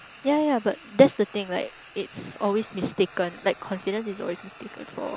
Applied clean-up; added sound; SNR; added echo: none; Frying (food); 17 dB; none.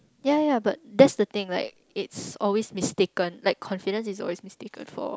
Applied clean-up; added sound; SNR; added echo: none; none; none; none.